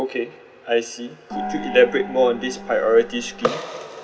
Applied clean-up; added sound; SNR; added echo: none; Gong; 11 dB; none.